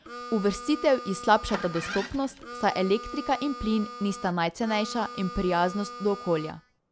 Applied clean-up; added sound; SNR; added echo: none; Engine starting + Harmonica; 12 dB; none.